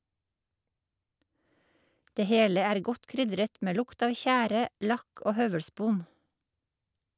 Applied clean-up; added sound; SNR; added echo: none; none; none; none.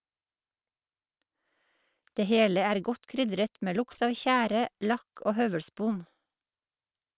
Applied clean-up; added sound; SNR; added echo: neural separator model SepFormer WHAM!.